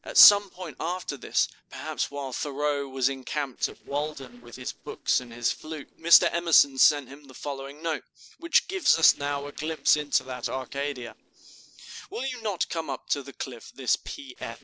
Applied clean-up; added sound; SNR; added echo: neural separator model SepFormer DNS4.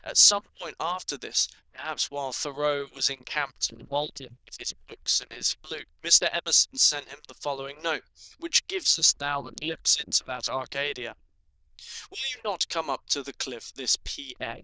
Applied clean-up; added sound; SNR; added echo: neural diffusion model UNIVERSE++.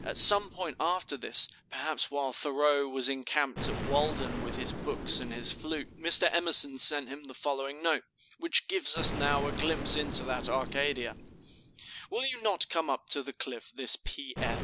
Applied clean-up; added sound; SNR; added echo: none; Explosion; 12 dB; none.